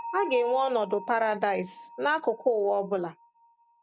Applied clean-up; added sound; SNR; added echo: none; Bell; 14 dB; none.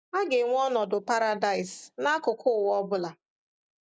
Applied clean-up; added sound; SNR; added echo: none; none; none; none.